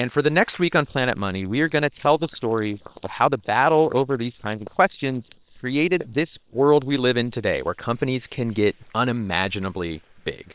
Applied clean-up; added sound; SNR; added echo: neural separator model SepFormer WHAM!.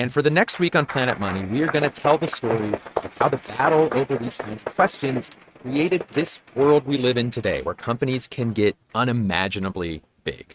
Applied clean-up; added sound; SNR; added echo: neural mask model RNNoise.